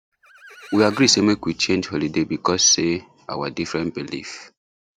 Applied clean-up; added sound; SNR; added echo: none; Livestock, farm animals, working animals; 20 dB; none.